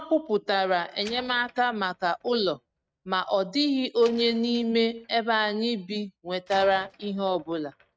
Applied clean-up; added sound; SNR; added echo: neural mask model RNNoise.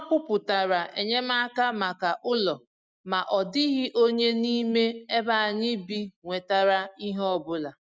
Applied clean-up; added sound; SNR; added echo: none; none; none; none.